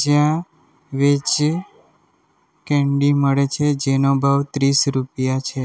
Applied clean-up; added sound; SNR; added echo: none; none; none; none.